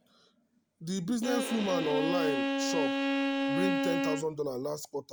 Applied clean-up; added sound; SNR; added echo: none; Bowed string instrument; -3 dB; none.